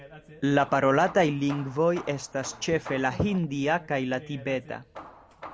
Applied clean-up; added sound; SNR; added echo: none; Hammer / Wood; 18 dB; none.